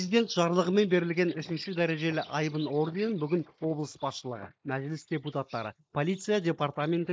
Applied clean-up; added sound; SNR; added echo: neural mask model Resemble Enhance denoiser.